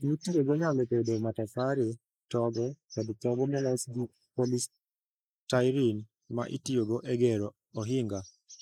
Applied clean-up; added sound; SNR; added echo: neural mask model Resemble Enhance denoiser.